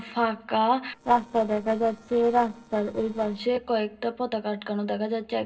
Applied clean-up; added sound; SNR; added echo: neural separator model SepFormer DNS4.